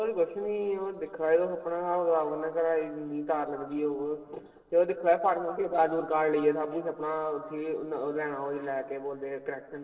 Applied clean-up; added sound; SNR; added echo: neural separator model SepFormer DNS4.